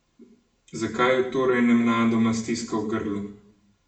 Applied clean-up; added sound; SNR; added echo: none; none; none; reverberation time 0.6 s.